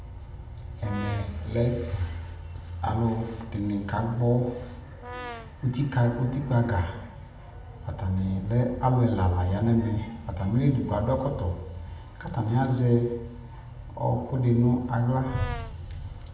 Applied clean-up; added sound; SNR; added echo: none; Brass instrument; 14 dB; reverberation time 0.9 s.